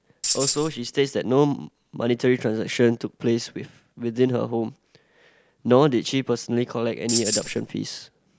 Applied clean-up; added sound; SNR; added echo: none; Tambourine; 3 dB; none.